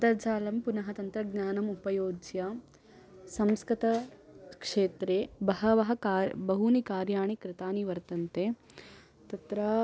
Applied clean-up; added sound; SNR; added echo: none; none; none; none.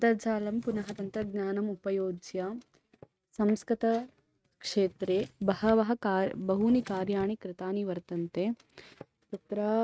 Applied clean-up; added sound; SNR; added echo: neural mask model RNNoise.